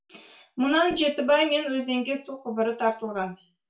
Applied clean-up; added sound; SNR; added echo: none; none; none; reverberation time 0.3 s.